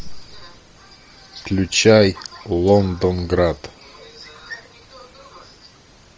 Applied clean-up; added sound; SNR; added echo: none; none; none; none.